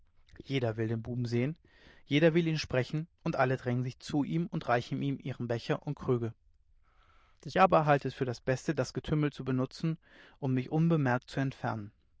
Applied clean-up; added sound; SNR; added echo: neural diffusion model UNIVERSE++.